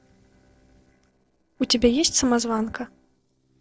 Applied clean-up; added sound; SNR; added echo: neural separator model SepFormer DNS4.